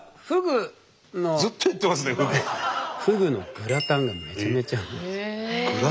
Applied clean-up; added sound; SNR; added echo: none; none; none; none.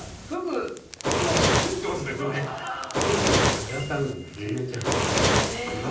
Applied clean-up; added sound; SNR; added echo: none; Fire; -4 dB; reverberation time 0.6 s.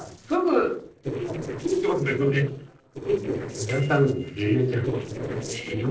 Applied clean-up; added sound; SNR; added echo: neural separator model SepFormer DNS4.